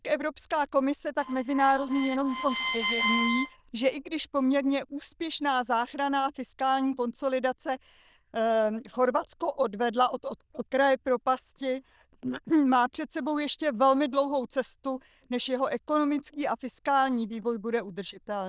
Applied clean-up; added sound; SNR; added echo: neural diffusion model UNIVERSE++.